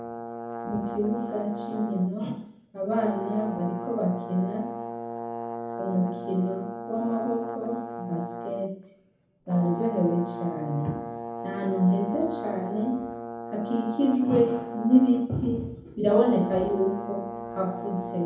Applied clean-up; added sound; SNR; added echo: none; Brass instrument; 8 dB; reverberation time 0.7 s.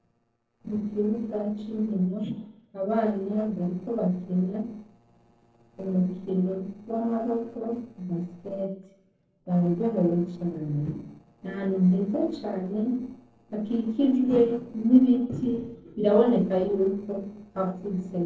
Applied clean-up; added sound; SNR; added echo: neural separator model SepFormer DNS4.